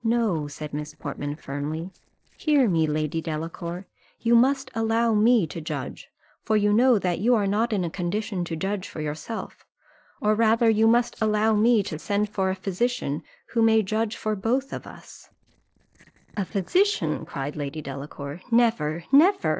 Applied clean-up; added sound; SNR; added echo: neural separator model SepFormer DNS4.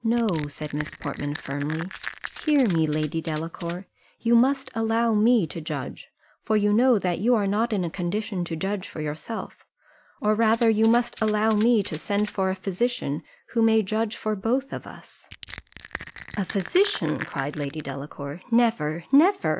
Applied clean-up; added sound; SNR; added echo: none; Crushing + Rattle (instrument); 13 dB; none.